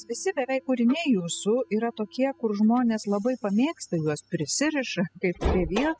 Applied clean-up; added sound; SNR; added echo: classical method spectral subtraction.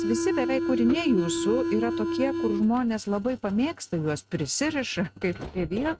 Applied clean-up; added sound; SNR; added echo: neural mask model RNNoise.